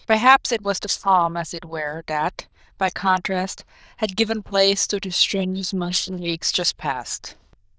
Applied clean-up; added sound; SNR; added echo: neural diffusion model UNIVERSE++.